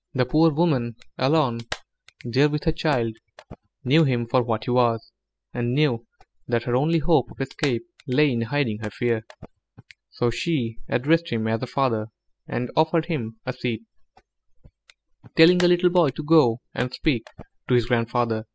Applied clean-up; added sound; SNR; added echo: classical method spectral subtraction.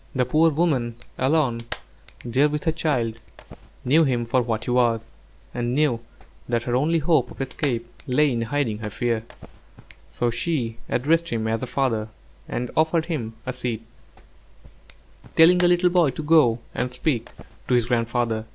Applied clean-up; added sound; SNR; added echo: none; Clapping; 19 dB; none.